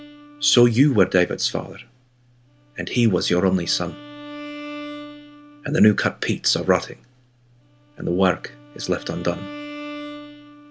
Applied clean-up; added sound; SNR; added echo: none; Bowed string instrument; 16 dB; none.